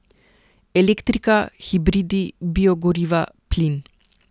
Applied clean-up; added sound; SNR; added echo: none; none; none; none.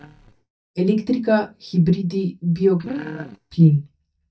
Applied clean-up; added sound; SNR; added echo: neural mask model DeepFilterNet 3.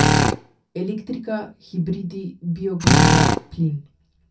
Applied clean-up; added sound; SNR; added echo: none; Drill; -5 dB; reverberation time 0.3 s.